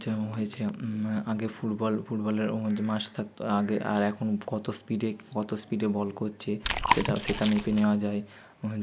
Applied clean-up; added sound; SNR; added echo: none; Chewing, mastication; 0 dB; none.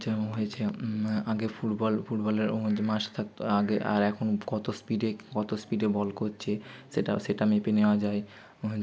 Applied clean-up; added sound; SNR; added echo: none; none; none; none.